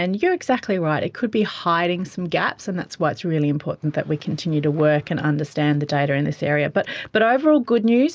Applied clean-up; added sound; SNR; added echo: none; none; none; none.